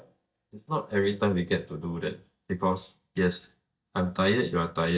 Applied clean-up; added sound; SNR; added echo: neural mask model DeepFilterNet 3.